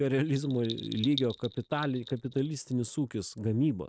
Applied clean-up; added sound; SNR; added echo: neural mask model RNNoise.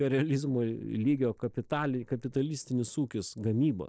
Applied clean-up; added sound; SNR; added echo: neural separator model SepFormer DNS4.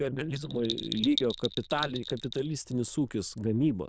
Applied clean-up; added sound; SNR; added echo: neural diffusion model UNIVERSE++.